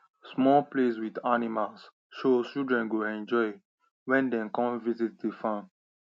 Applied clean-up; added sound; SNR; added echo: none; none; none; none.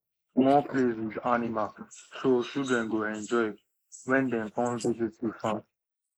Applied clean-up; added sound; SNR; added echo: neural mask model Resemble Enhance denoiser.